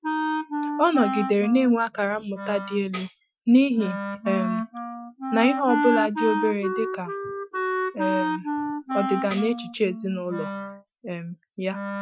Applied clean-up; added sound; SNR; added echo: classical method Wiener filter.